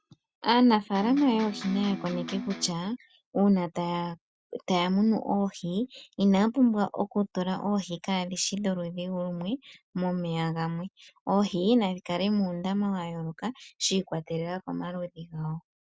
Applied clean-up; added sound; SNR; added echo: none; Electric guitar; 10 dB; none.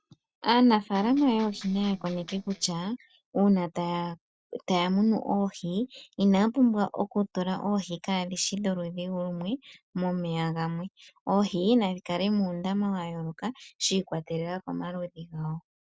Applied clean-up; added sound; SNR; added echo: neural separator model SepFormer DNS4.